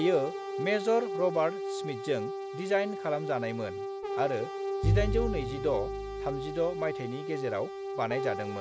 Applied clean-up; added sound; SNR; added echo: none; Bowed string instrument + Brass instrument; 2 dB; none.